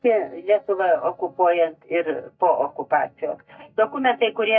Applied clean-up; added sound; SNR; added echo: neural mask model DeepFilterNet 3.